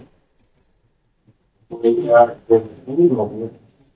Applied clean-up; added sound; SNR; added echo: neural mask model DeepFilterNet 3.